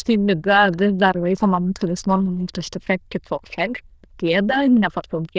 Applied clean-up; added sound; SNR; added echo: neural diffusion model UNIVERSE++.